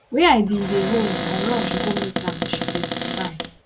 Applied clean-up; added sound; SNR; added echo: none; Cupboard open or close; 3 dB; none.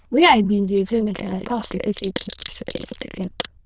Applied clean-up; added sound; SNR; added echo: neural diffusion model UNIVERSE++.